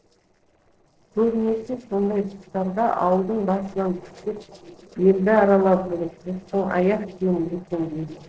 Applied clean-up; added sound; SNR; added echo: neural separator model SepFormer DNS4.